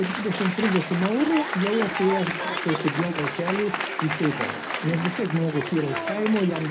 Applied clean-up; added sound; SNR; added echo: none; Applause; 4 dB; reverberation time 0.4 s.